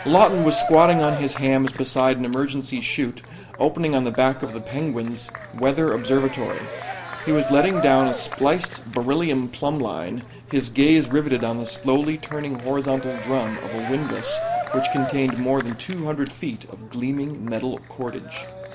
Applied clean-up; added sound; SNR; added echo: none; Cheering; 10 dB; none.